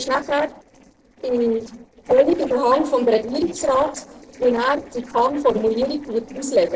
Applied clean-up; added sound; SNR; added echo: neural separator model SepFormer DNS4.